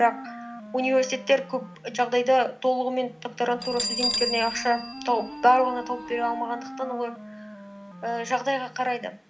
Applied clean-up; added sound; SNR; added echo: none; Wind instrument, woodwind instrument + Bell; 10 dB; none.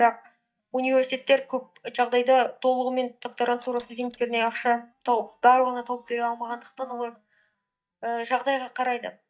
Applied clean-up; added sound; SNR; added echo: neural mask model DeepFilterNet 3.